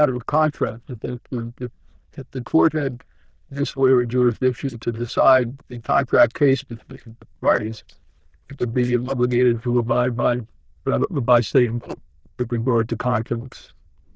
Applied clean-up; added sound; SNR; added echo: neural diffusion model UNIVERSE++.